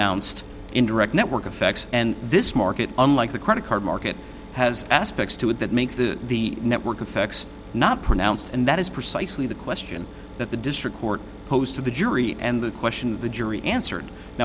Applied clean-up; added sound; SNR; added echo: none; Mechanisms; 17 dB; none.